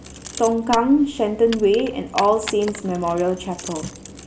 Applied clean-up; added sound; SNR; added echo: none; Keys jangling; 15 dB; none.